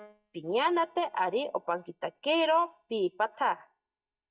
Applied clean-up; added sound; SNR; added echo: neural mask model DeepFilterNet 3.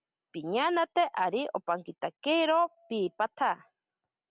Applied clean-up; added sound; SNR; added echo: none; none; none; none.